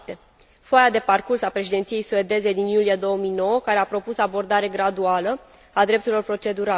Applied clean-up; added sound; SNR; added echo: none; none; none; none.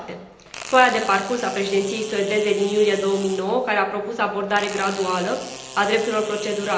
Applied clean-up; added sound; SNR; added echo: none; Fart; 15 dB; reverberation time 0.9 s.